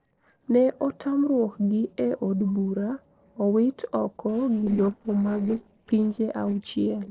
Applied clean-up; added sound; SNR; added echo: neural separator model SepFormer DNS4.